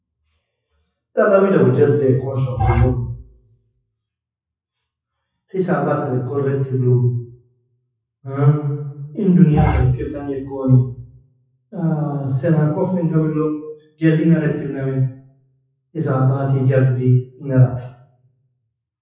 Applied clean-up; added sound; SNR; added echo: classical method WPE with log-MMSE.